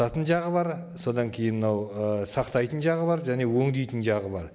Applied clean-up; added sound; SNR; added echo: none; none; none; none.